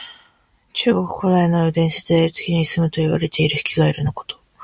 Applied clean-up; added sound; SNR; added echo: none; none; none; none.